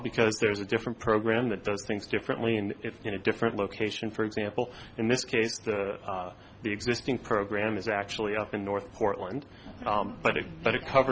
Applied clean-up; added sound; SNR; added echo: none; none; none; none.